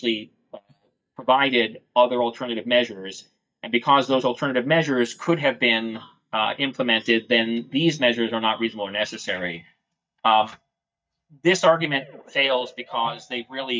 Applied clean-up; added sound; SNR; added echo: neural mask model DeepFilterNet 3.